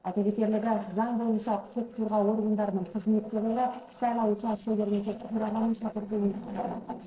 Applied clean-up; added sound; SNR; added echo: neural separator model SepFormer DNS4.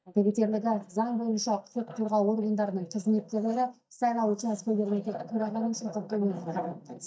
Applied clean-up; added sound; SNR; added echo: neural mask model DeepFilterNet 3.